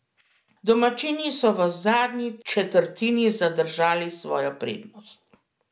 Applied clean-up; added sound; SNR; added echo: none; none; none; none.